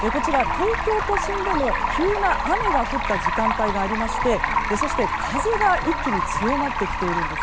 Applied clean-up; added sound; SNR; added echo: none; Stream; 0 dB; none.